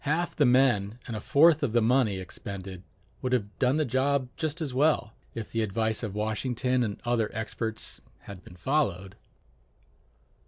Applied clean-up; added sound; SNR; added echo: none; none; none; none.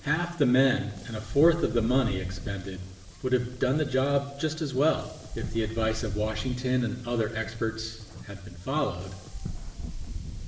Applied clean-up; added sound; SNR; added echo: none; Wind; 10 dB; reverberation time 1.1 s.